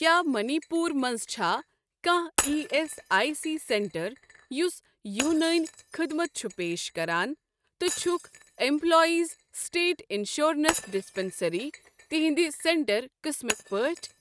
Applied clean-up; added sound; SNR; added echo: neural mask model RNNoise.